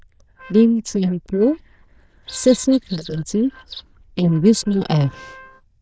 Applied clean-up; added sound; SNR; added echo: neural diffusion model UNIVERSE++.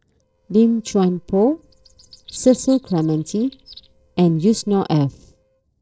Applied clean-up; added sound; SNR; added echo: neural separator model SepFormer DNS4.